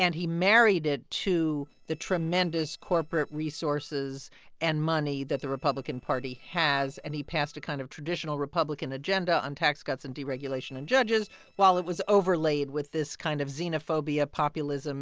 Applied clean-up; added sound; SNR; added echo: neural separator model SepFormer DNS4.